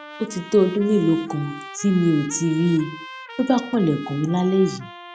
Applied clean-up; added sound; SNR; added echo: none; Trumpet; 17 dB; none.